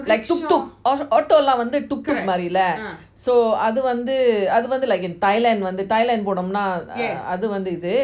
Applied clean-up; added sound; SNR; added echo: none; none; none; none.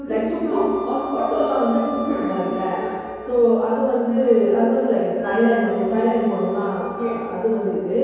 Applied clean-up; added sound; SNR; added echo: none; Wind instrument, woodwind instrument; 17 dB; reverberation time 2.2 s.